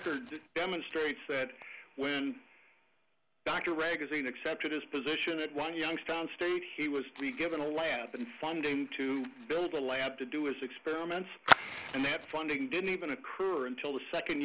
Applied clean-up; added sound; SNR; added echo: none; Fire; 6 dB; none.